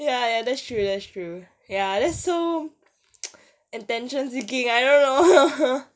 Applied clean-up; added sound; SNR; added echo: none; none; none; none.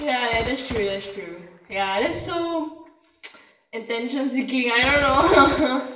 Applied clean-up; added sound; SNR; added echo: none; Gunshot, gunfire; 15 dB; reverberation time 0.8 s.